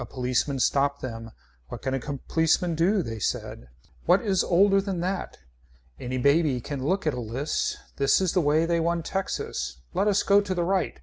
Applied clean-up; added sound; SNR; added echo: none; none; none; none.